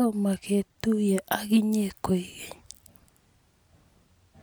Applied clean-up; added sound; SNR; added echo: none; none; none; none.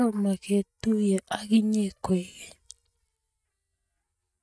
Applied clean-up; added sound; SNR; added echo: neural mask model DeepFilterNet 3.